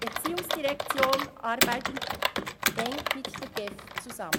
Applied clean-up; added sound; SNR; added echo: none; Computer keyboard; -3 dB; none.